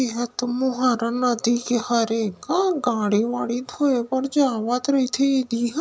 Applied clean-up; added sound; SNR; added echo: none; none; none; none.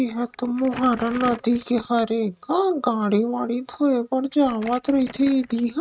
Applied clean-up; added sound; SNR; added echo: neural mask model RNNoise.